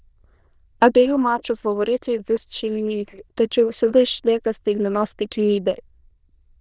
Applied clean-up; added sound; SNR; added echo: neural diffusion model UNIVERSE++.